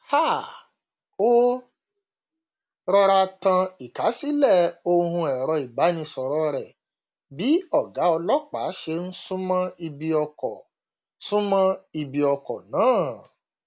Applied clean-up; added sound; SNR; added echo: none; none; none; none.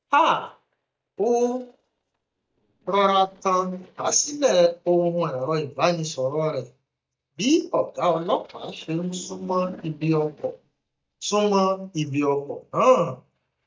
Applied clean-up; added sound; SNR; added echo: neural mask model DeepFilterNet 3.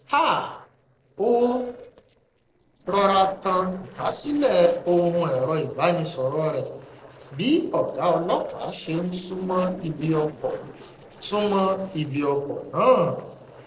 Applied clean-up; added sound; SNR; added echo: neural separator model SepFormer DNS4.